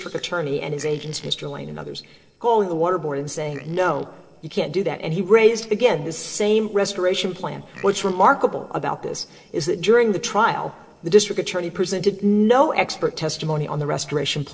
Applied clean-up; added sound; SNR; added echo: neural separator model SepFormer DNS4.